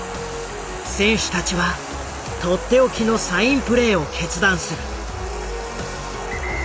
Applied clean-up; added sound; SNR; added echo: none; Frying (food); 18 dB; none.